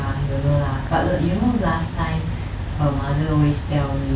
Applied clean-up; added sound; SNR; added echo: none; none; none; none.